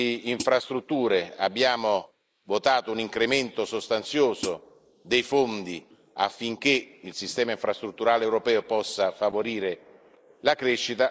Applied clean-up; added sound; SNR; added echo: neural mask model Resemble Enhance denoiser.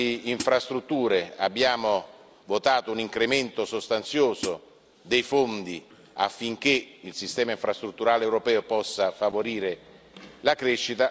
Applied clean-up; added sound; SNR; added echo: none; Hi-hat; 10 dB; none.